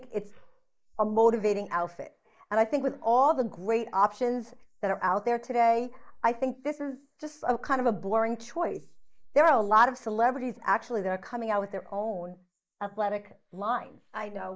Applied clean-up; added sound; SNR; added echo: neural mask model Resemble Enhance denoiser.